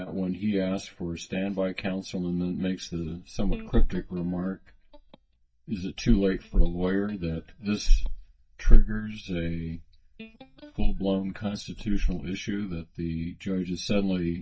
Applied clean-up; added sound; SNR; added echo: neural mask model DeepFilterNet 3.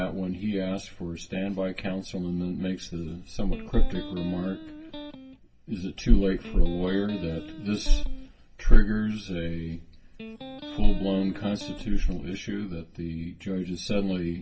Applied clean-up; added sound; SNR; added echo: none; Electric guitar; 16 dB; reverberation time 0.2 s.